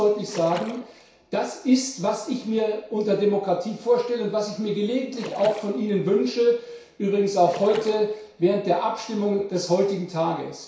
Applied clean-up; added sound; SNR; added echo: none; Splash, splatter; 14 dB; reverberation time 0.6 s.